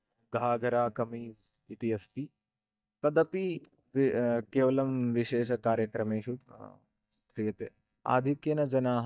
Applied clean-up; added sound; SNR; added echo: neural mask model DeepFilterNet 3.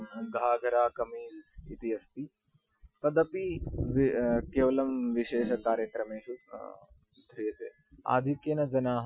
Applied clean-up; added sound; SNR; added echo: classical method Wiener filter.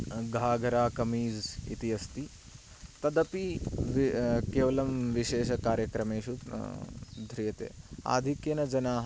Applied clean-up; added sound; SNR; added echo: none; none; none; none.